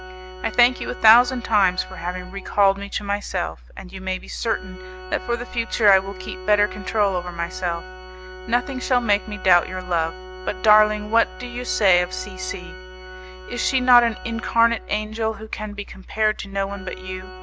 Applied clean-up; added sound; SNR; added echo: none; Organ; 16 dB; none.